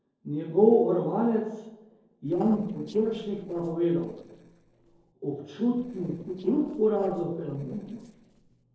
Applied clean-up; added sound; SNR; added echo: neural separator model SepFormer DNS4.